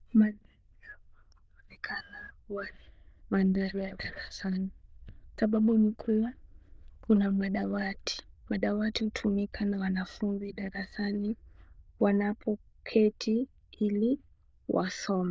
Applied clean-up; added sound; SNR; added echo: neural diffusion model UNIVERSE++.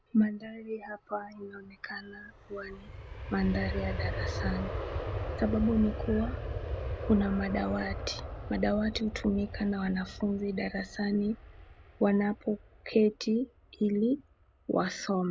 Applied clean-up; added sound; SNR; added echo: none; Aircraft; 7 dB; none.